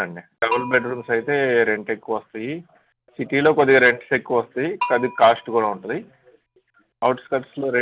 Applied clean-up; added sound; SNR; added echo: none; Bell; 14 dB; none.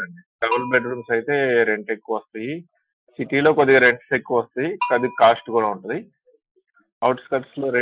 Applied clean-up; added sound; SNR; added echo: classical method Wiener filter.